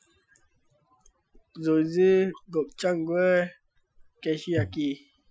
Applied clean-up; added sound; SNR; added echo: classical method Wiener filter.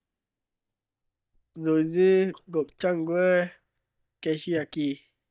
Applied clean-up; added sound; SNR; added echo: neural mask model DeepFilterNet 3.